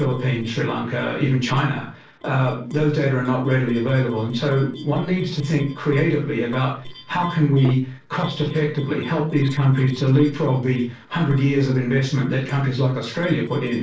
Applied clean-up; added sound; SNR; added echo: neural separator model SepFormer DNS4.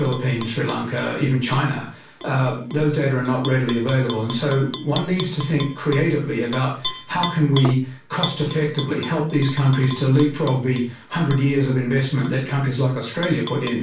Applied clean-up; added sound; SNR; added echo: none; Tap / Glass; 11 dB; reverberation time 0.3 s.